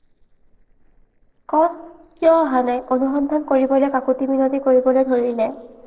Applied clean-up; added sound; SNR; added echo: neural separator model SepFormer DNS4.